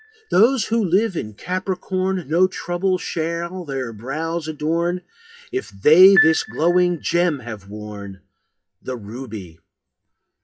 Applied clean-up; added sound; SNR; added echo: classical method WPE with log-MMSE.